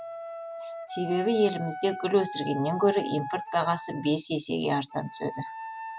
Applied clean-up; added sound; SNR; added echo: none; Wind instrument, woodwind instrument; 9 dB; none.